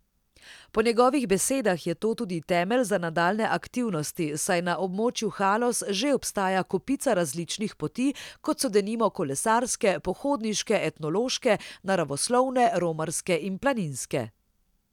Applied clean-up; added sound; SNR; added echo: none; none; none; none.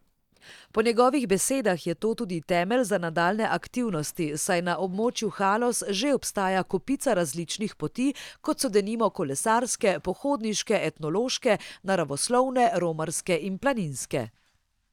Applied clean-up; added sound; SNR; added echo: neural mask model DeepFilterNet 3.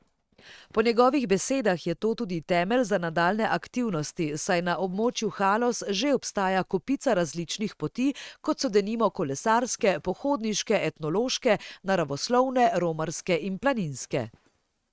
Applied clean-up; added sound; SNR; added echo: neural mask model RNNoise.